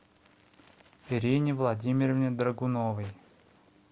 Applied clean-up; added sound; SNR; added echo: none; none; none; none.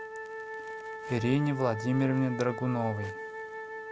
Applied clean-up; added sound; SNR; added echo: none; Wind instrument, woodwind instrument; 9 dB; none.